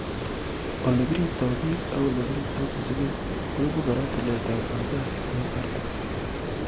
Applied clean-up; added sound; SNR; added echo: none; Water; 1 dB; none.